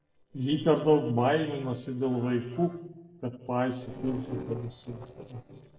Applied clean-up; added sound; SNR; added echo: neural separator model SepFormer DNS4.